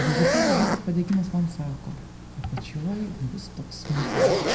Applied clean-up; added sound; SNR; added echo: none; Zipper (clothing); -1 dB; reverberation time 0.7 s.